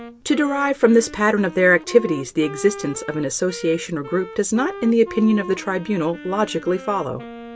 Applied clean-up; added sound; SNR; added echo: none; Wind instrument, woodwind instrument; 15 dB; none.